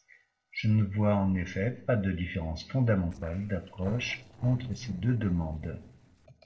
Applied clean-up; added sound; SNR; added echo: neural separator model SepFormer DNS4.